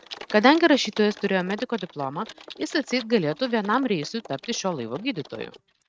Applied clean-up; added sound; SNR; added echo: neural mask model RNNoise.